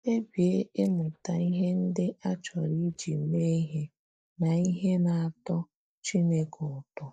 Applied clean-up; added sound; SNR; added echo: neural mask model DeepFilterNet 3.